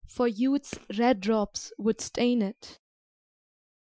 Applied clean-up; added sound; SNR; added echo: classical method Wiener filter.